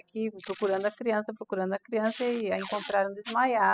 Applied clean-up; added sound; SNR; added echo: classical method spectral subtraction.